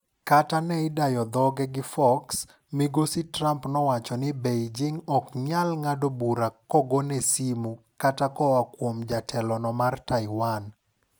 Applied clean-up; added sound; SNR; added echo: none; none; none; none.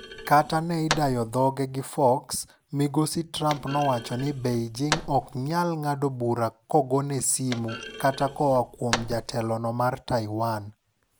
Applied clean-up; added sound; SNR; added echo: none; Thump, thud; 12 dB; none.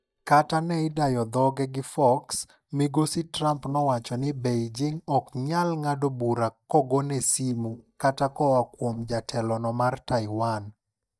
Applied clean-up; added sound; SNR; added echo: neural mask model DeepFilterNet 3.